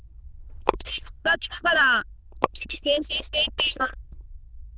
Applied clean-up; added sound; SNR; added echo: neural diffusion model UNIVERSE++.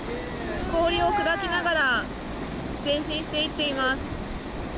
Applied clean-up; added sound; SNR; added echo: none; none; none; none.